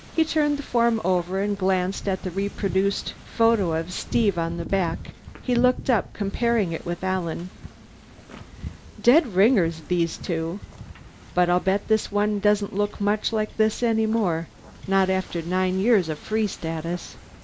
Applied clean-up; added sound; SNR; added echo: none; Wind / Ocean; 15 dB; none.